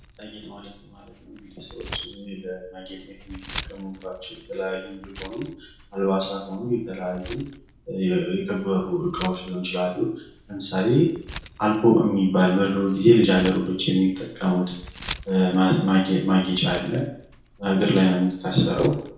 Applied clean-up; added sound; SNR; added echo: none; Keys jangling; 13 dB; reverberation time 0.5 s.